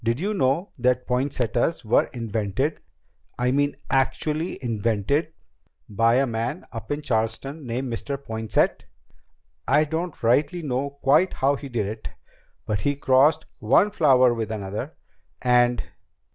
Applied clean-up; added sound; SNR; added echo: none; none; none; none.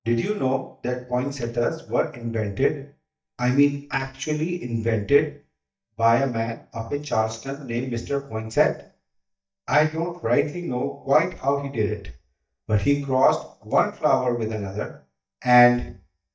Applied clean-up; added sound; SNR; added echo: neural mask model DeepFilterNet 3.